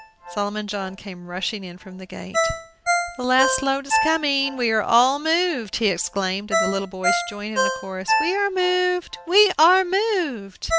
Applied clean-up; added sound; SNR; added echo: none; Ringtone; 5 dB; none.